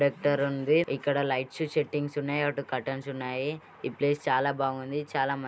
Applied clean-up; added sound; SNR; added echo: none; none; none; none.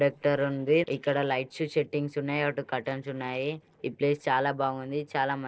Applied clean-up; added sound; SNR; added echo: neural separator model SepFormer DNS4.